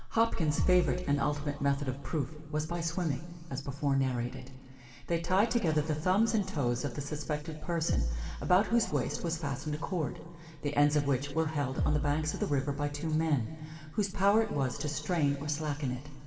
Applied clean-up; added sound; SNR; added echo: none; Bass drum; 5 dB; reverberation time 2.0 s.